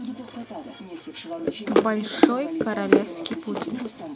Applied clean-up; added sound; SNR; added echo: none; none; none; none.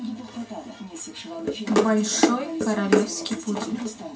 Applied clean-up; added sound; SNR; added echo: none; none; none; reverberation time 0.2 s.